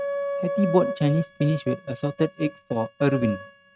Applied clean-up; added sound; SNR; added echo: neural mask model RNNoise.